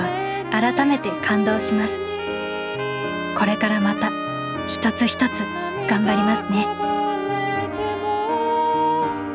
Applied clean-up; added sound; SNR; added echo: none; Trumpet; 11 dB; none.